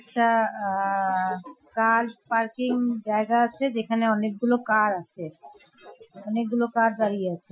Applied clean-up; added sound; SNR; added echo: classical method Wiener filter.